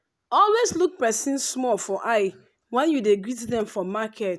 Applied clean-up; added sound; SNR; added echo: none; none; none; none.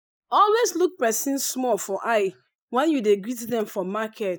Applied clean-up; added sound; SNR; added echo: neural mask model Resemble Enhance denoiser.